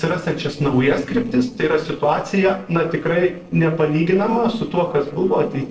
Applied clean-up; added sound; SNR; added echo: neural separator model SepFormer DNS4.